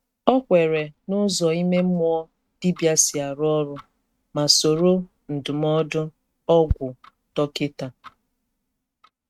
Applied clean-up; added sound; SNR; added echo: neural mask model RNNoise.